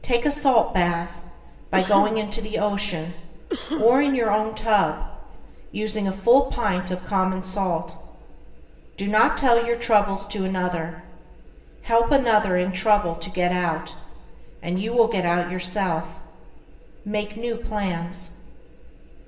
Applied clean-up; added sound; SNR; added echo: none; Cough; 9 dB; reverberation time 1.1 s.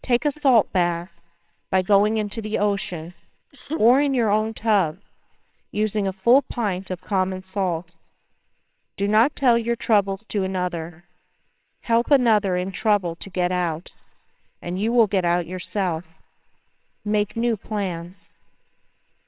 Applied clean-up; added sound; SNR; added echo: neural separator model SepFormer WHAMR!.